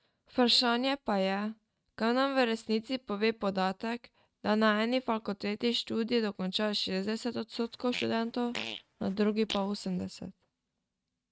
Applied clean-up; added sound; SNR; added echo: neural mask model RNNoise.